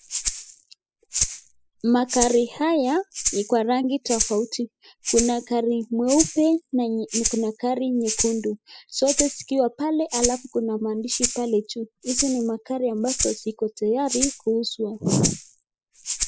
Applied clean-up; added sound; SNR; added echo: classical method spectral subtraction.